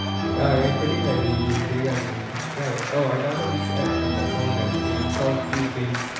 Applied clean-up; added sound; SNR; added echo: none; Organ; 0 dB; reverberation time 1.1 s.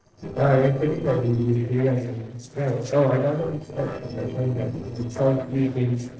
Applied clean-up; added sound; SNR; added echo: neural separator model SepFormer DNS4.